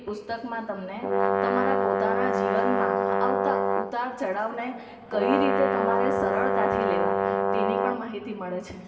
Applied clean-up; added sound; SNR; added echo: none; Brass instrument; -5 dB; reverberation time 2.2 s.